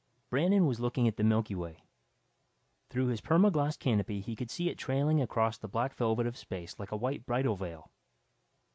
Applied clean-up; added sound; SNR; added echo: none; none; none; none.